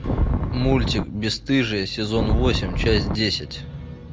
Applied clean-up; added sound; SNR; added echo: none; Wind; -2 dB; none.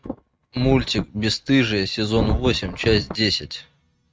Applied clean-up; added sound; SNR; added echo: neural mask model RNNoise.